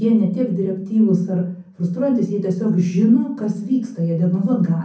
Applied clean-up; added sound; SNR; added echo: none; none; none; reverberation time 0.6 s.